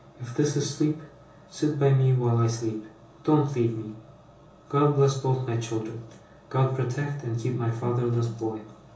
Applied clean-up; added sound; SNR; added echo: none; none; none; reverberation time 1.2 s.